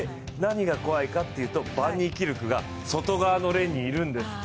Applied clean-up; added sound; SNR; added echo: none; none; none; none.